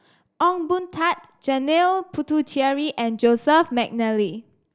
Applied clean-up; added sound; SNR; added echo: none; none; none; none.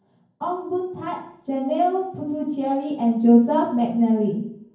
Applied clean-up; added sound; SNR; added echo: none; none; none; reverberation time 0.9 s.